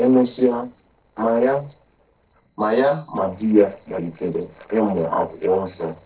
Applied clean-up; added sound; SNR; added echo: neural separator model SepFormer DNS4.